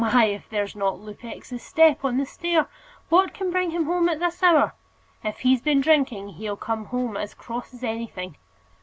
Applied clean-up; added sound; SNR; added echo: none; none; none; none.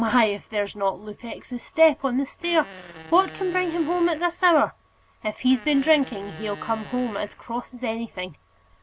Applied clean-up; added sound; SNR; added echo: none; Fart; 18 dB; none.